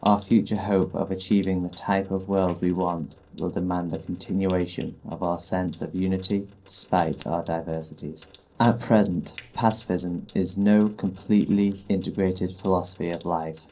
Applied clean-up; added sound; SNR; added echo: neural separator model SepFormer DNS4.